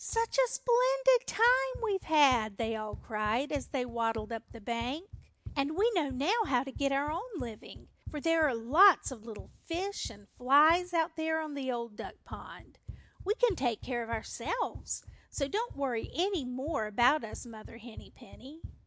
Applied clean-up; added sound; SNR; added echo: none; Run; 17 dB; none.